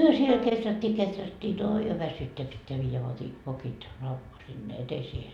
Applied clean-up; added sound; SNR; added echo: none; Piano; 16 dB; none.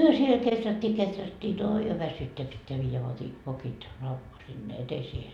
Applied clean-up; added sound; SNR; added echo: none; none; none; none.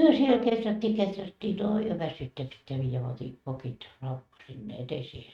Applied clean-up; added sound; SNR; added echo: neural mask model RNNoise.